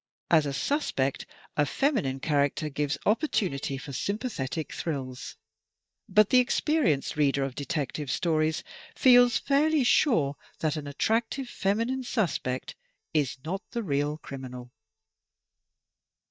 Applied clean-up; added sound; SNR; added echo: neural mask model DeepFilterNet 3.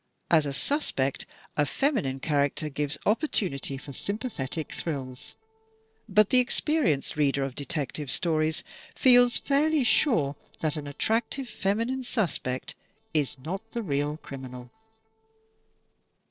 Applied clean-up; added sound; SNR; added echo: neural separator model SepFormer DNS4.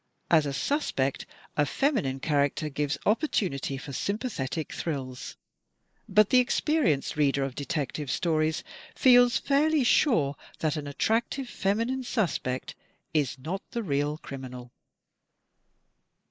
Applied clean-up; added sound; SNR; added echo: neural mask model Resemble Enhance denoiser.